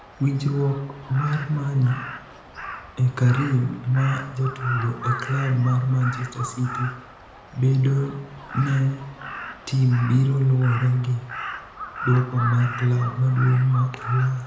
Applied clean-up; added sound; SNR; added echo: none; Crow; 12 dB; reverberation time 0.8 s.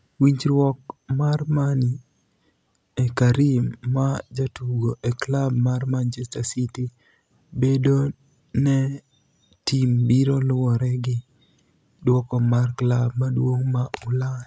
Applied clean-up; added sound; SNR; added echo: none; none; none; none.